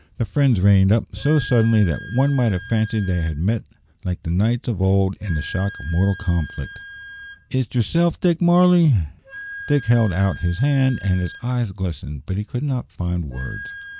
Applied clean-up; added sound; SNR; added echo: none; Wind instrument, woodwind instrument; 19 dB; none.